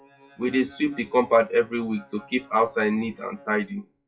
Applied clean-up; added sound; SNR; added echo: classical method WPE with log-MMSE.